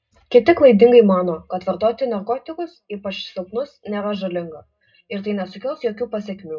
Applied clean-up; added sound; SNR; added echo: none; none; none; reverberation time 0.2 s.